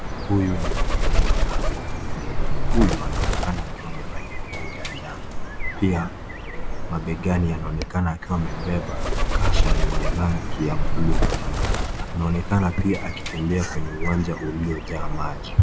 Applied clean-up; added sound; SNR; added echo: none; Bird; -4 dB; none.